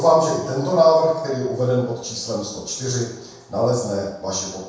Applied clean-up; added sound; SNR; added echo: none; none; none; reverberation time 0.7 s.